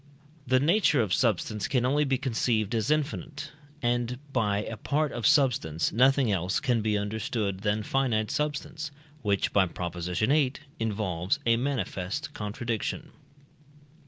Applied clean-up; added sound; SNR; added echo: none; none; none; none.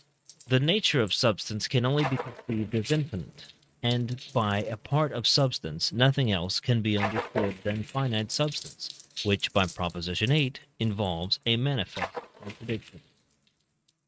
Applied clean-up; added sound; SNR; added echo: neural mask model RNNoise.